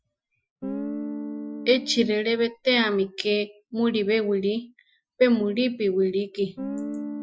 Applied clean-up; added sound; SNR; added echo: classical method Wiener filter.